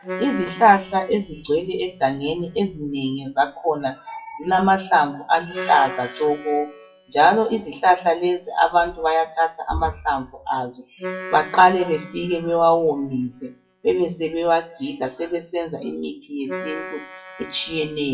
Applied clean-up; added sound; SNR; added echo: classical method WPE with log-MMSE.